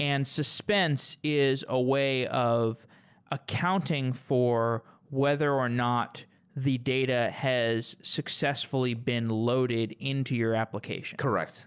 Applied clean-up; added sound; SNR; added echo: none; none; none; none.